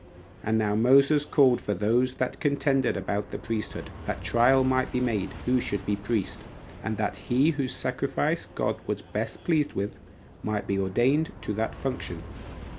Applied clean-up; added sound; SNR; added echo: none; Aircraft; 16 dB; none.